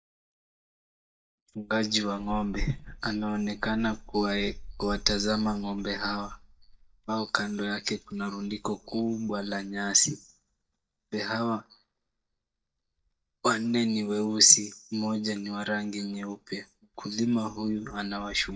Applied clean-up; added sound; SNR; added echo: neural mask model DeepFilterNet 3.